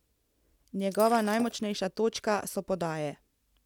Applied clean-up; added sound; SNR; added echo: none; Shatter; 15 dB; none.